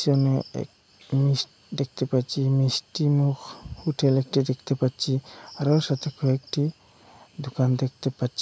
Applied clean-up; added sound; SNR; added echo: none; none; none; none.